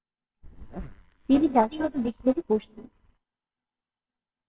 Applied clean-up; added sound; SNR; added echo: neural separator model SepFormer WHAMR!.